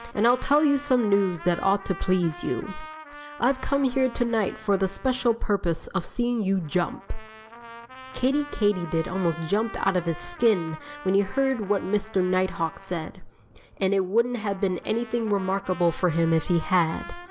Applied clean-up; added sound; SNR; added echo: none; Trumpet; 17 dB; none.